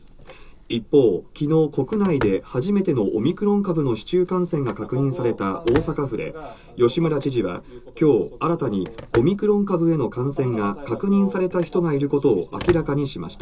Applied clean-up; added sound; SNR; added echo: none; Telephone; 16 dB; reverberation time 0.2 s.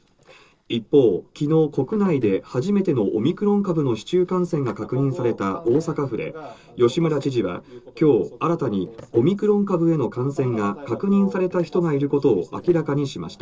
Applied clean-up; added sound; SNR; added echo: neural separator model SepFormer DNS4.